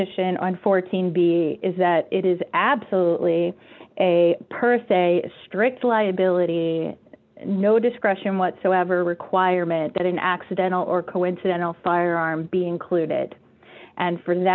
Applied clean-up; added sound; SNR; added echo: none; none; none; none.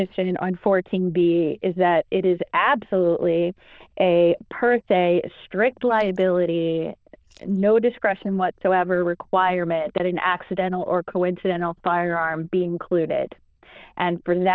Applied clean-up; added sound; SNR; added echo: neural diffusion model UNIVERSE++.